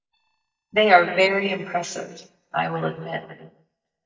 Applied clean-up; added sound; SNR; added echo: neural mask model DeepFilterNet 3.